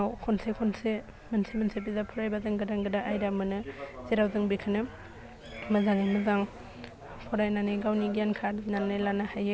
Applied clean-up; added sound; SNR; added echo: none; none; none; none.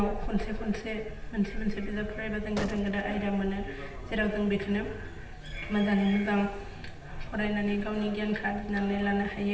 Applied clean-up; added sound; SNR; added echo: none; Gunshot, gunfire; 14 dB; reverberation time 0.8 s.